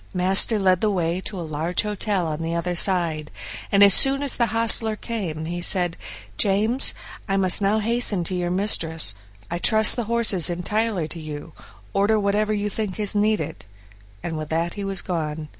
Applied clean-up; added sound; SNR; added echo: none; none; none; none.